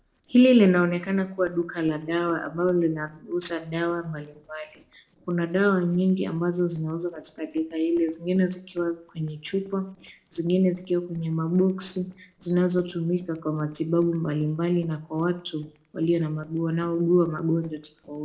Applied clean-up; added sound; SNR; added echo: neural separator model SepFormer DNS4.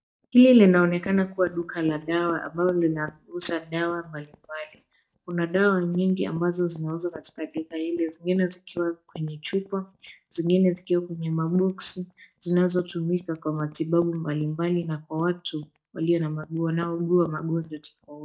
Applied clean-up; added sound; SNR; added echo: neural mask model DeepFilterNet 3.